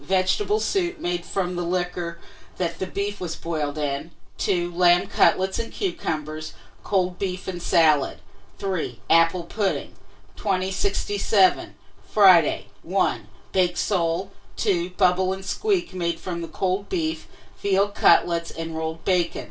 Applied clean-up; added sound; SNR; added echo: none; none; none; reverberation time 0.2 s.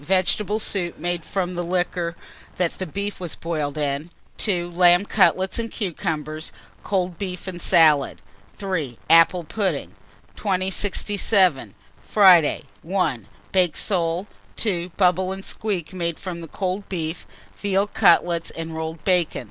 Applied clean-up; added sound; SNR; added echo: none; none; none; none.